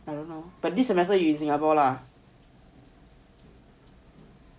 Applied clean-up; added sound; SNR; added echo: none; none; none; none.